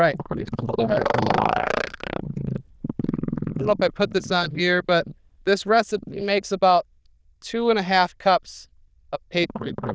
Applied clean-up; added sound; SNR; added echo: neural diffusion model UNIVERSE++.